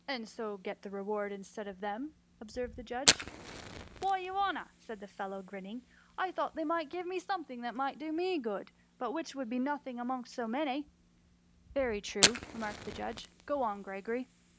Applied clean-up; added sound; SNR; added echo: none; Fire; 3 dB; none.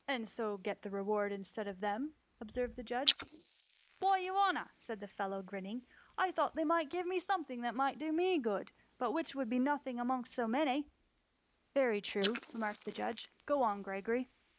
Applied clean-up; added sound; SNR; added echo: neural mask model Resemble Enhance denoiser.